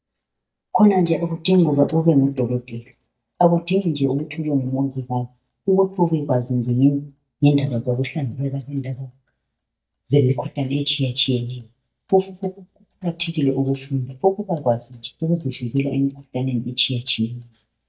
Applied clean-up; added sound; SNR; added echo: neural mask model DeepFilterNet 3.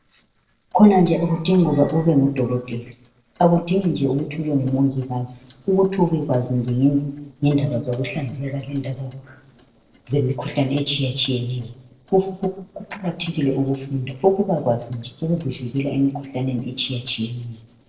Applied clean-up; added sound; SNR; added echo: neural separator model SepFormer DNS4.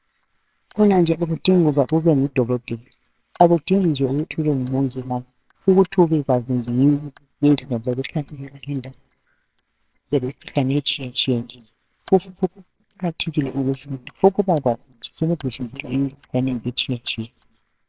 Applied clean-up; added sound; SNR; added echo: neural separator model SepFormer WHAMR!.